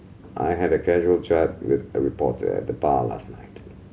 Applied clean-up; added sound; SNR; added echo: none; none; none; none.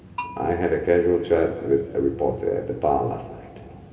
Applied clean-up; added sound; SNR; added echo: none; Bell; 18 dB; reverberation time 2.1 s.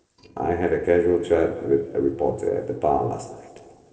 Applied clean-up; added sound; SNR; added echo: neural separator model SepFormer DNS4.